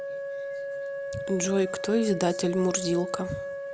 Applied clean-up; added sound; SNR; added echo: none; Wind instrument, woodwind instrument; 6 dB; none.